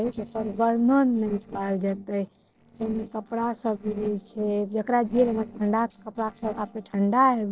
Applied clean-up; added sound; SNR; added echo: neural separator model SepFormer DNS4.